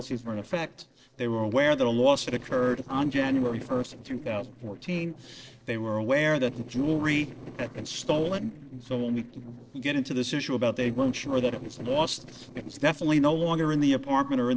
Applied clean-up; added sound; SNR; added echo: neural separator model SepFormer DNS4.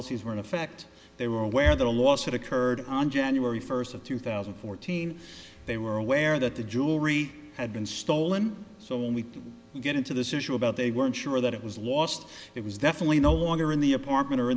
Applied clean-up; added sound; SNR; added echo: none; none; none; none.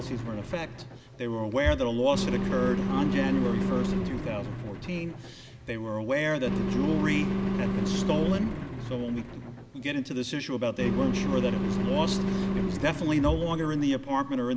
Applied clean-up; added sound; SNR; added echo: none; Engine; 1 dB; none.